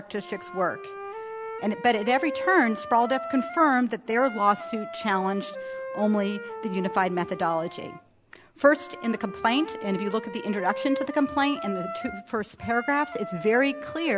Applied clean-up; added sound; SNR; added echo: none; Wind instrument, woodwind instrument; 11 dB; none.